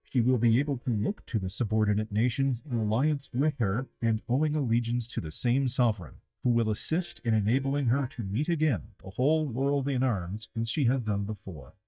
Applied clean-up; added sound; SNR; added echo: neural mask model DeepFilterNet 3.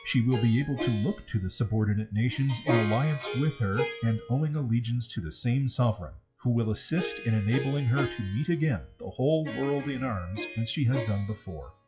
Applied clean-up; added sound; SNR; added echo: classical method WPE with log-MMSE.